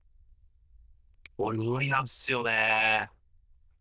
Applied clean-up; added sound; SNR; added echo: neural diffusion model UNIVERSE++.